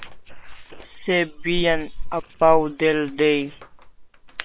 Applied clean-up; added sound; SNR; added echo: neural separator model SepFormer WHAM!.